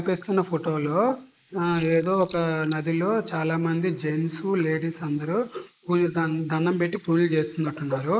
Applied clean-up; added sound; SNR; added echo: neural mask model Resemble Enhance denoiser.